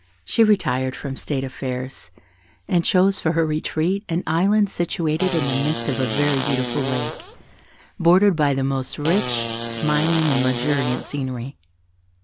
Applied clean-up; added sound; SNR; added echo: none; Fart; 5 dB; none.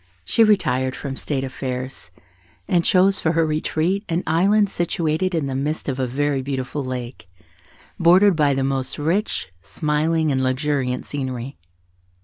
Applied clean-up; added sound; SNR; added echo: none; none; none; none.